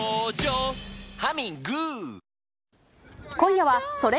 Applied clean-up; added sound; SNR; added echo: none; none; none; none.